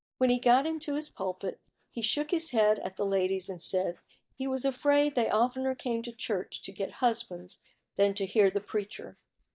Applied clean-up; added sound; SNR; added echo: neural mask model DeepFilterNet 3.